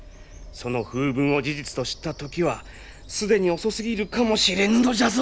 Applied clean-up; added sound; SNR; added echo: none; Bird vocalization, bird call, bird song; 20 dB; none.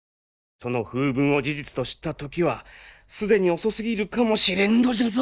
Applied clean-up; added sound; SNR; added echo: neural mask model DeepFilterNet 3.